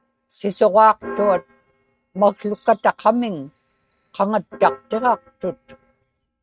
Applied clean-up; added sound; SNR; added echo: neural mask model RNNoise.